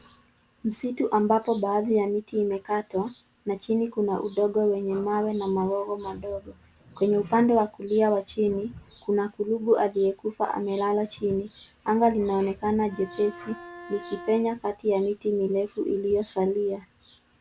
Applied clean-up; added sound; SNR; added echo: none; Bowed string instrument; 16 dB; none.